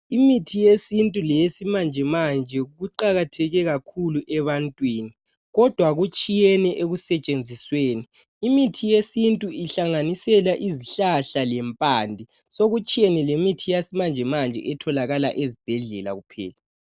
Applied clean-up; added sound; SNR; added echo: none; none; none; none.